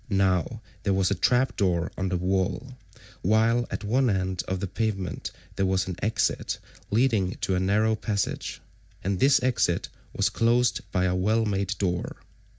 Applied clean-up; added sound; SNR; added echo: none; none; none; none.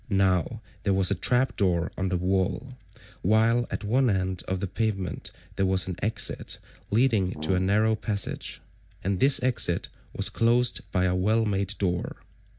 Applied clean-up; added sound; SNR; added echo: none; Brass instrument; 13 dB; none.